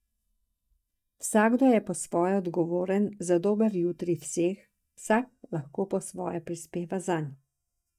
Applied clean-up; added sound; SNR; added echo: neural mask model DeepFilterNet 3.